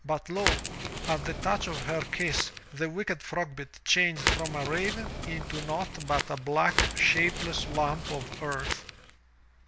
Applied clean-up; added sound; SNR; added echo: none; Crackle; 3 dB; none.